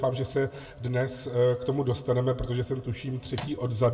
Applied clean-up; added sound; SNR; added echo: none; Microwave oven; 13 dB; reverberation time 1.0 s.